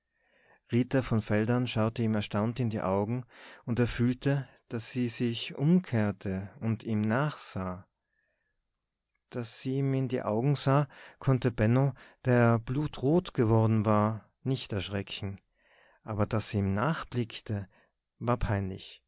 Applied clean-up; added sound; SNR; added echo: none; none; none; none.